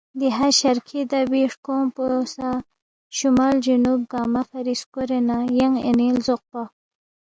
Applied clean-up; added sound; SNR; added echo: none; none; none; none.